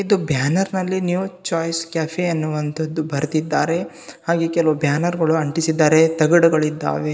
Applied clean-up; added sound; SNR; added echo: none; none; none; none.